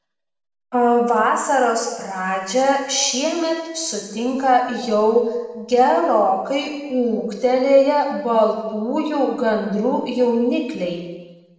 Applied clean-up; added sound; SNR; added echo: none; none; none; reverberation time 1.1 s.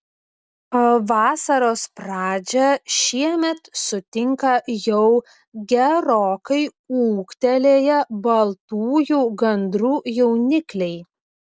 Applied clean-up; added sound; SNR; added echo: none; none; none; none.